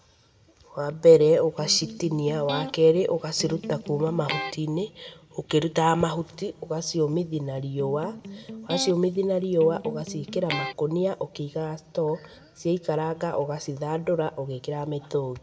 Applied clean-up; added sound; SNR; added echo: none; Electric guitar; 11 dB; reverberation time 1.9 s.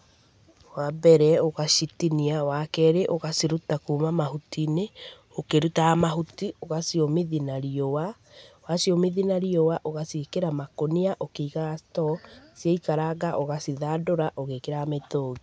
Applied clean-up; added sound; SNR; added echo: none; none; none; none.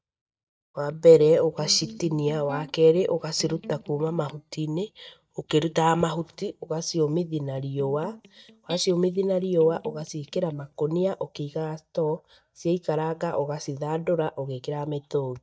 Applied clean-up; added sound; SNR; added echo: neural mask model DeepFilterNet 3.